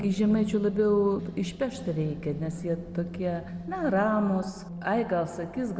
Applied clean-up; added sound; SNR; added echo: none; none; none; none.